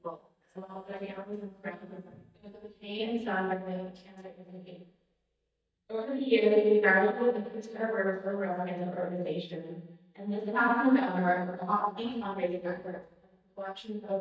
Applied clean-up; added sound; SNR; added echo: neural mask model DeepFilterNet 3.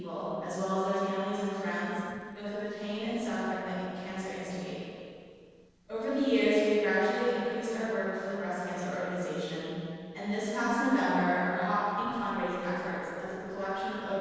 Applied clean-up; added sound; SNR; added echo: neural separator model SepFormer DNS4.